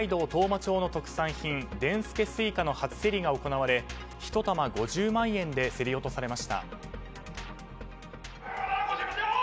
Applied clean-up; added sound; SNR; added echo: none; none; none; none.